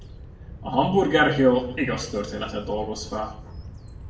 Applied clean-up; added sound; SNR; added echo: none; Bird vocalization, bird call, bird song; 14 dB; reverberation time 0.6 s.